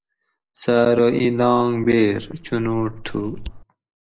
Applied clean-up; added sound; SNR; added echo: neural mask model Resemble Enhance denoiser.